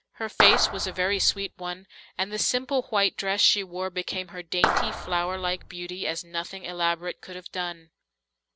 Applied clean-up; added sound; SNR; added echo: none; Clapping; 0 dB; none.